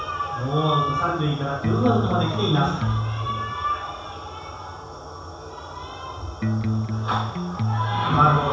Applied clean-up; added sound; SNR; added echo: none; Electric guitar; 0 dB; reverberation time 0.7 s.